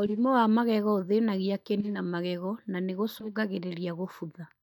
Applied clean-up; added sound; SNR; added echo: neural mask model DeepFilterNet 3.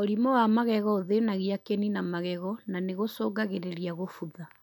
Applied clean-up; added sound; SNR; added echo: none; none; none; none.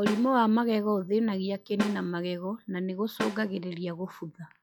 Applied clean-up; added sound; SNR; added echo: classical method log-MMSE.